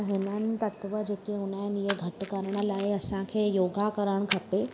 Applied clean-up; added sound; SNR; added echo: none; Splash, splatter; 13 dB; none.